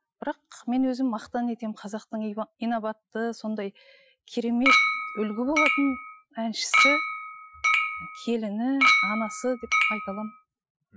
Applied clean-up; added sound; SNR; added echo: classical method Wiener filter.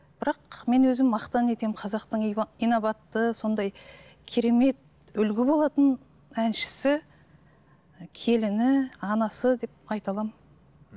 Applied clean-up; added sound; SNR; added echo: none; none; none; none.